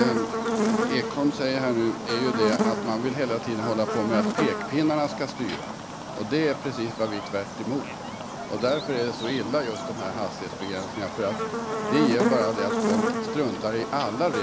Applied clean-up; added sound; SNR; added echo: none; Buzz; 1 dB; none.